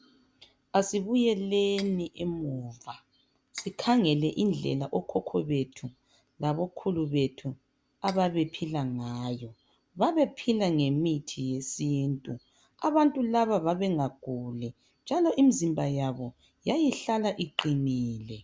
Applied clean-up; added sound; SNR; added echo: none; Cutlery, silverware; 19 dB; none.